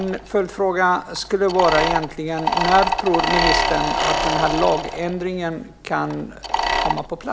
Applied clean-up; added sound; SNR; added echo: none; Mechanisms; 1 dB; none.